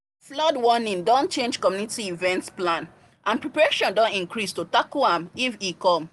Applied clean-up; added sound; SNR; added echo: none; none; none; none.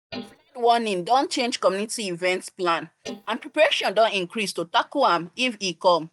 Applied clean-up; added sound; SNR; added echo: neural mask model DeepFilterNet 3.